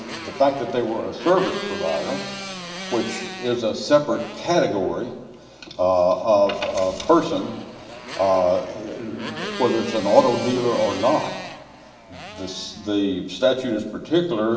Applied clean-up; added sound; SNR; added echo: none; Motorcycle; 13 dB; reverberation time 0.9 s.